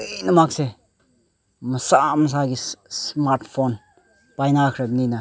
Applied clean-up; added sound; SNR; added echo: none; none; none; none.